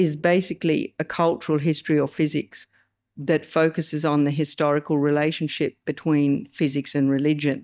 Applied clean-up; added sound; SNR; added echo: neural mask model DeepFilterNet 3.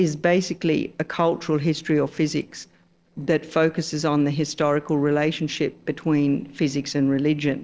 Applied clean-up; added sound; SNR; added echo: neural separator model SepFormer DNS4.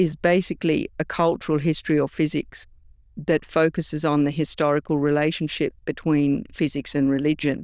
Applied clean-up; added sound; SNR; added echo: neural diffusion model UNIVERSE++.